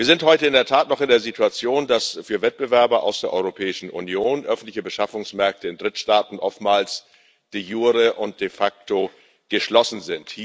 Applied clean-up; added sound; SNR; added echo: none; none; none; none.